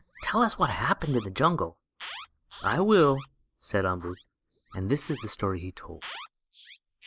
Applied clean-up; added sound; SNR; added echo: neural mask model Resemble Enhance denoiser.